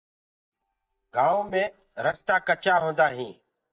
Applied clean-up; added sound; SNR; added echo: neural mask model DeepFilterNet 3.